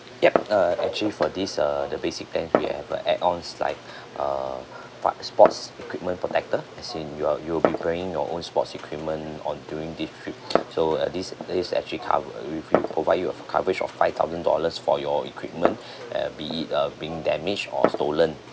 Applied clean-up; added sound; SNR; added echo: none; Glass; 7 dB; none.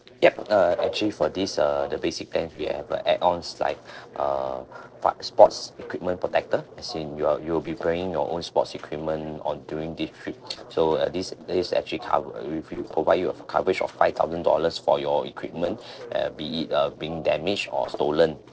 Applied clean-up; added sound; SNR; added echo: neural separator model SepFormer DNS4.